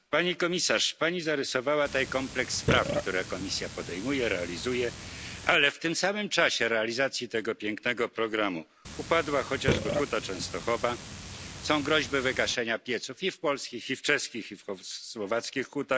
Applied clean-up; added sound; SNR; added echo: none; Burping, eructation; 6 dB; none.